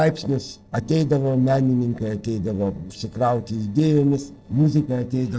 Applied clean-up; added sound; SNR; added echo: neural separator model SepFormer DNS4.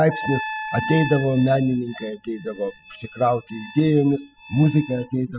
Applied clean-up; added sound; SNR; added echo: classical method spectral subtraction.